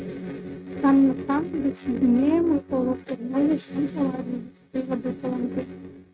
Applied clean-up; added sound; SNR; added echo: neural mask model RNNoise.